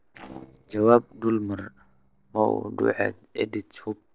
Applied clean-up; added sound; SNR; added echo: neural separator model SepFormer DNS4.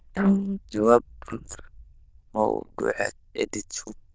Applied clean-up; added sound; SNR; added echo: neural diffusion model UNIVERSE++.